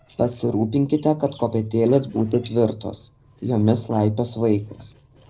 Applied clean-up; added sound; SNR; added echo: neural separator model SepFormer DNS4.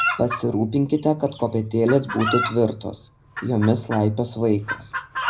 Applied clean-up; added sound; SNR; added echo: none; Chicken, rooster; 8 dB; reverberation time 0.3 s.